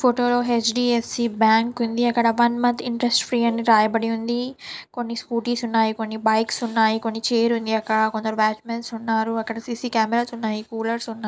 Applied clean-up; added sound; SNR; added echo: none; none; none; none.